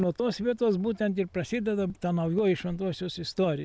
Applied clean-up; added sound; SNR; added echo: none; none; none; none.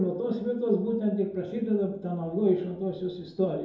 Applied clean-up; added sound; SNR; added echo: none; none; none; reverberation time 2.6 s.